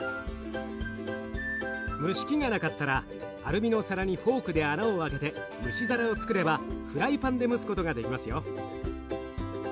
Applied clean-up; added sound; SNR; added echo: none; Electric guitar; 12 dB; none.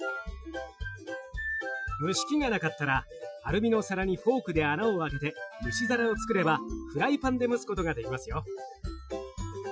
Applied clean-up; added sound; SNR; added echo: classical method Wiener filter.